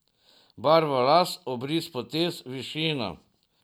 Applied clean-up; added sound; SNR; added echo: none; none; none; none.